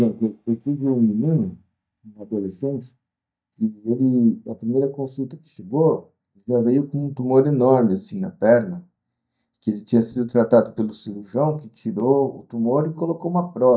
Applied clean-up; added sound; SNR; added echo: neural mask model DeepFilterNet 3.